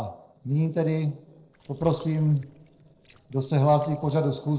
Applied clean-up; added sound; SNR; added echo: neural separator model SepFormer DNS4.